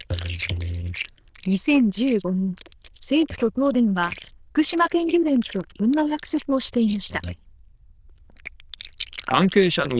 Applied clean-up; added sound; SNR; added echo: neural diffusion model UNIVERSE++.